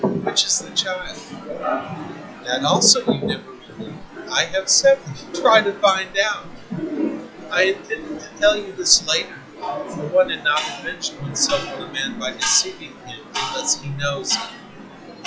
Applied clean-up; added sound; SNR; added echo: classical method log-MMSE.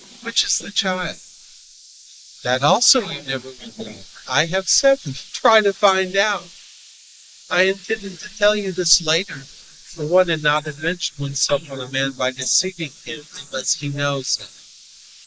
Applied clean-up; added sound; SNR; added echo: neural mask model Resemble Enhance denoiser.